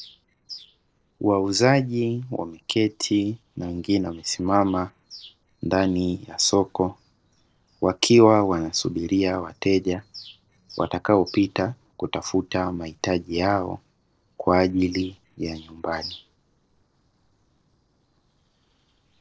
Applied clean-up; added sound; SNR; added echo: neural separator model SepFormer DNS4.